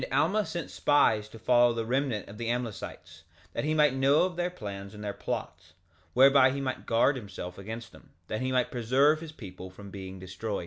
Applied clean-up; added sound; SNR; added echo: none; none; none; none.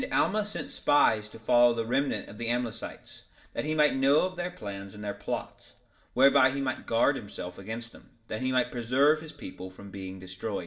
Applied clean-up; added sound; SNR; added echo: none; none; none; reverberation time 0.5 s.